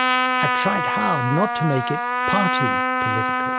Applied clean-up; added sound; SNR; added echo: none; Trumpet; -4 dB; none.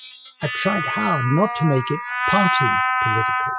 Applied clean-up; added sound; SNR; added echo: classical method Wiener filter.